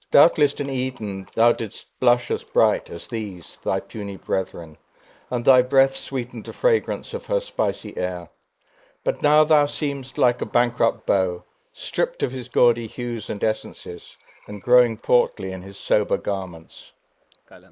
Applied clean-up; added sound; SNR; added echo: neural mask model Resemble Enhance denoiser.